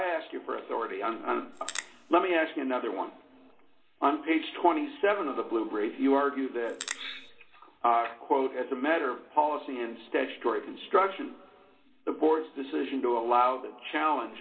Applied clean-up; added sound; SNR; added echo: none; Crackle; 11 dB; reverberation time 2.7 s.